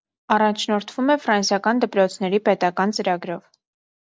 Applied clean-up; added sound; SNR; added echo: none; none; none; none.